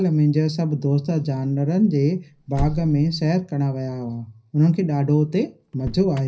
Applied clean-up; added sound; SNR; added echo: none; Motor vehicle (road); 16 dB; reverberation time 0.4 s.